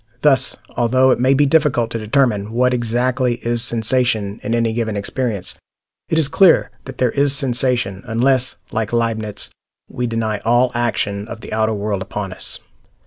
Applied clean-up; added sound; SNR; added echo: none; none; none; none.